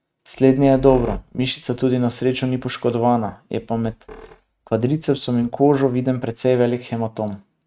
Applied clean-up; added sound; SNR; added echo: neural mask model RNNoise.